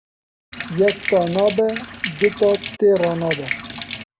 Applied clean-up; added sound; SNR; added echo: none; Sink (filling or washing); 7 dB; none.